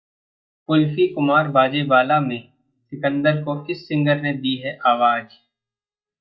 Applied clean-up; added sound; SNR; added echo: neural mask model DeepFilterNet 3.